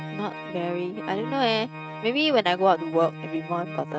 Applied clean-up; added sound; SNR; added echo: neural mask model RNNoise.